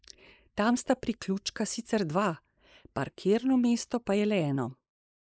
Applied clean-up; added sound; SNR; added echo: neural mask model Resemble Enhance denoiser.